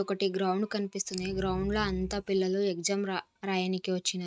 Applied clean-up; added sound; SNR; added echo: neural mask model RNNoise.